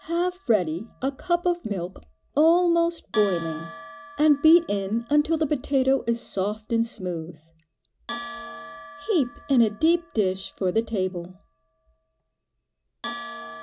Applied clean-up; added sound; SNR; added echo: none; Bell; 17 dB; none.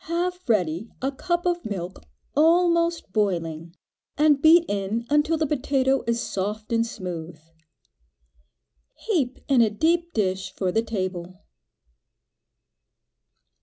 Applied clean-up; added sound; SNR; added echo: none; none; none; none.